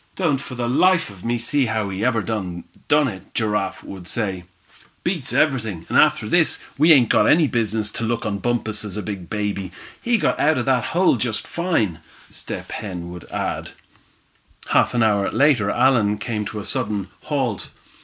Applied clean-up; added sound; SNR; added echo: none; none; none; none.